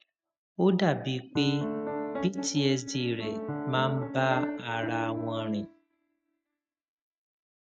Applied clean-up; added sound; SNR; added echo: neural mask model RNNoise.